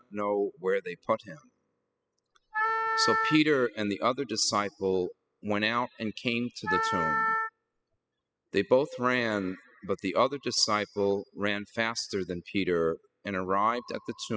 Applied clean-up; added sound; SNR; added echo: classical method spectral subtraction.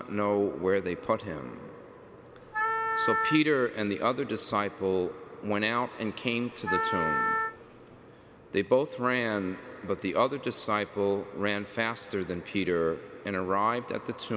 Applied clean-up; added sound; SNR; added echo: none; Wind instrument, woodwind instrument; 1 dB; none.